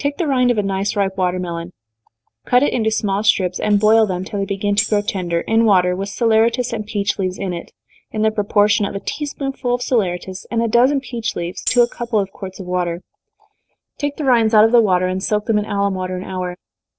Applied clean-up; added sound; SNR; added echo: neural separator model SepFormer DNS4.